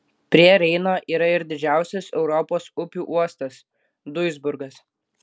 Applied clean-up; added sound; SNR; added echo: none; none; none; none.